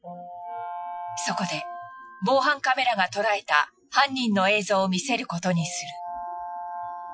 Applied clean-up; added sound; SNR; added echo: classical method Wiener filter.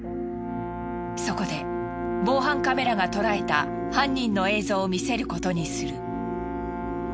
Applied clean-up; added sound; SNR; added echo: none; Brass instrument; 8 dB; none.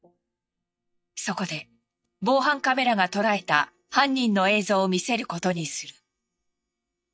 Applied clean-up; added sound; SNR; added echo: neural mask model DeepFilterNet 3.